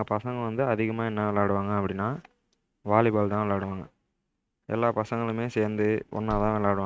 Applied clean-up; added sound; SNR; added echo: neural mask model RNNoise.